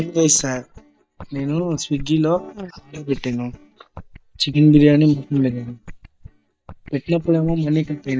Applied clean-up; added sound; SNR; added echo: neural mask model DeepFilterNet 3.